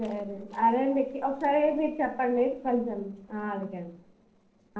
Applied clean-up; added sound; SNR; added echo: neural separator model SepFormer DNS4.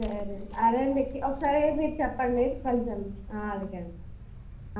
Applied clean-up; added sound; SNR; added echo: none; Vehicle; 11 dB; reverberation time 0.6 s.